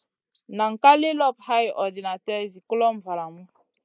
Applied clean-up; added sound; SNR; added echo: neural mask model Resemble Enhance denoiser.